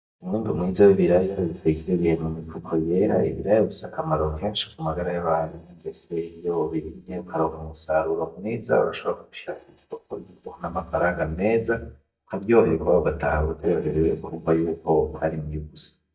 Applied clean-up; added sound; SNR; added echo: neural mask model DeepFilterNet 3.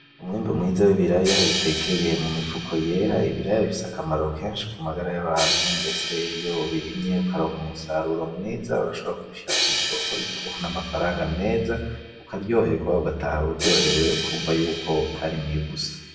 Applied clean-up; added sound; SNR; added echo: none; Crash cymbal; 6 dB; reverberation time 0.9 s.